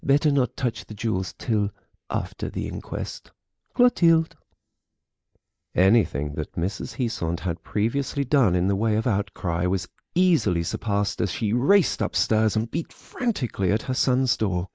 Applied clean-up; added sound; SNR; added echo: neural mask model Resemble Enhance denoiser.